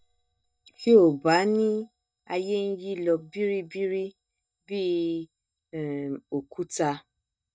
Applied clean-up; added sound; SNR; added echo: neural mask model DeepFilterNet 3.